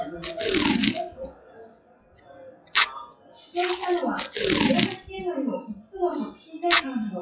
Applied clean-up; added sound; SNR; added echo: classical method WPE with log-MMSE.